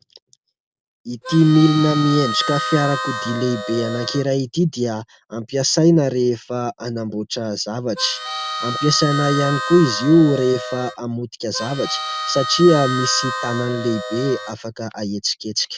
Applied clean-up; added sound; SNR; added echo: none; Harmonica; 7 dB; none.